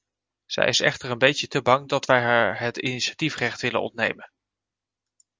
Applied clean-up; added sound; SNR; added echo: none; none; none; none.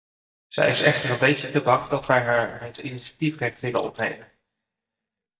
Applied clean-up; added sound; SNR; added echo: neural mask model DeepFilterNet 3.